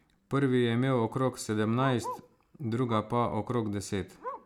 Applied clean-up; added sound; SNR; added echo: none; Bark; 16 dB; none.